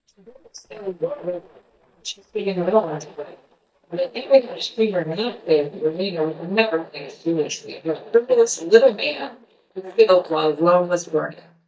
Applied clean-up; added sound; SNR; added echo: neural mask model DeepFilterNet 3.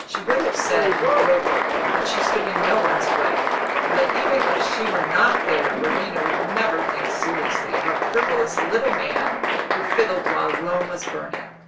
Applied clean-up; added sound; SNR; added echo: none; Applause; -3 dB; reverberation time 0.3 s.